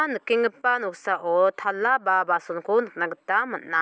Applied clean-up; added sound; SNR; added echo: none; none; none; none.